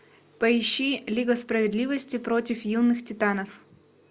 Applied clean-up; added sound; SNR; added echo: none; none; none; none.